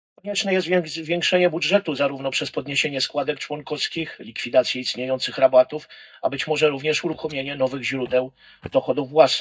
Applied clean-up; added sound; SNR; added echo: neural mask model DeepFilterNet 3.